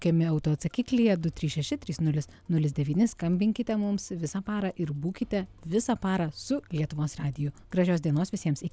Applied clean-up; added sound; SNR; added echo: none; none; none; none.